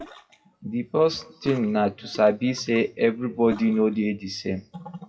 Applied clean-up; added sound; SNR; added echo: classical method WPE with log-MMSE.